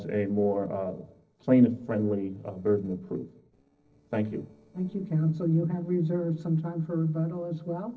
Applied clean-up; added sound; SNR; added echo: neural separator model SepFormer DNS4.